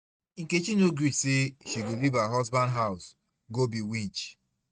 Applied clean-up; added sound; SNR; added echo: neural mask model RNNoise.